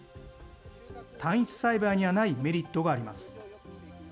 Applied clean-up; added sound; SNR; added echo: none; none; none; none.